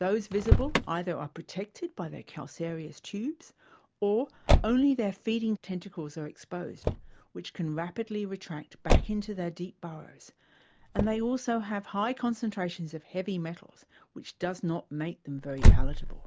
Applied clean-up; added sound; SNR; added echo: none; Motor vehicle (road); -3 dB; none.